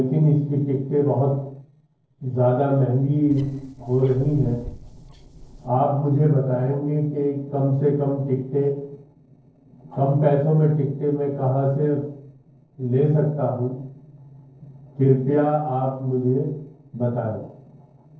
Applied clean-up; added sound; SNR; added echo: neural separator model SepFormer DNS4.